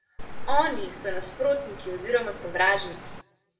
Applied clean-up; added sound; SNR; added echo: none; Cricket; -1 dB; reverberation time 0.5 s.